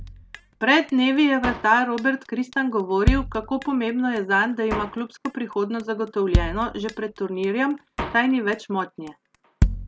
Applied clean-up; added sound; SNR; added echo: none; Drum kit; 6 dB; none.